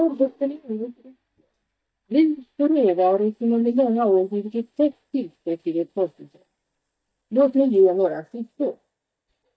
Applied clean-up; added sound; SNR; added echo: neural mask model DeepFilterNet 3.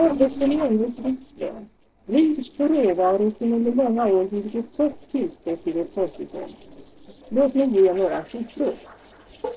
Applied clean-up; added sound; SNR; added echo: neural separator model SepFormer DNS4.